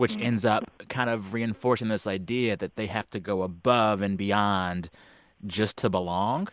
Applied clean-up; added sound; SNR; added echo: none; none; none; none.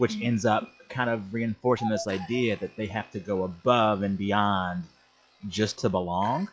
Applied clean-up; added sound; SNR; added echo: classical method log-MMSE.